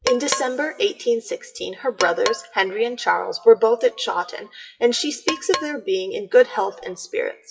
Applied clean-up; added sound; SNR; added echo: classical method WPE with log-MMSE.